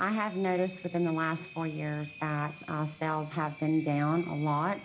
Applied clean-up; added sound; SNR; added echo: none; Engine; 19 dB; reverberation time 0.4 s.